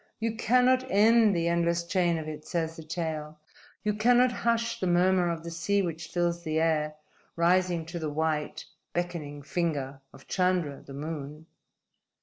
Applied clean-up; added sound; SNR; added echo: none; none; none; none.